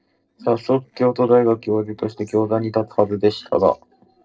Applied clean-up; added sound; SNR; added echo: neural separator model SepFormer DNS4.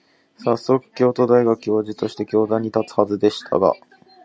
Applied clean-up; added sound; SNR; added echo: none; none; none; none.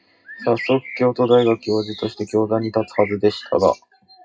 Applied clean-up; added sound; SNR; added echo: classical method WPE with log-MMSE.